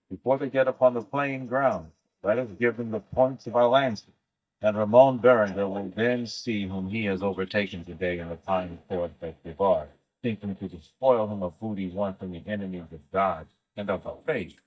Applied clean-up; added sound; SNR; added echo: neural mask model DeepFilterNet 3.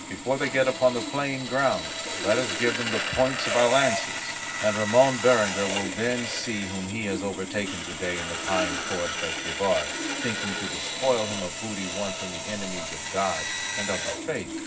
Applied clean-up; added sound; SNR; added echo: none; Sawing; 4 dB; reverberation time 0.4 s.